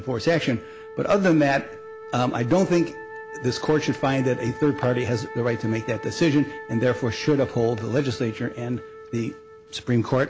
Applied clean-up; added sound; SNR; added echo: none; Wind instrument, woodwind instrument; 15 dB; none.